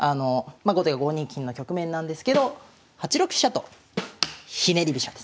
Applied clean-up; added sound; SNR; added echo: none; Snare drum; 12 dB; none.